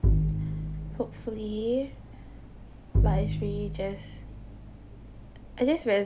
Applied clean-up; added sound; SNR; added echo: none; Bowed string instrument; -3 dB; none.